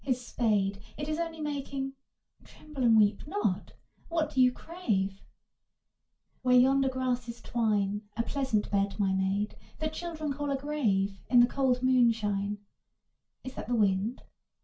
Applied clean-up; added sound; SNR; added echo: none; none; none; reverberation time 0.2 s.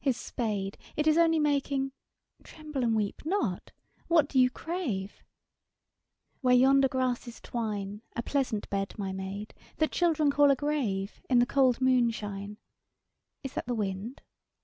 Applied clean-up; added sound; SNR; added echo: none; none; none; none.